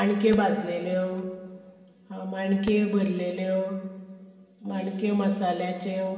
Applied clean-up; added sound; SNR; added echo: none; Tap; 13 dB; reverberation time 1.5 s.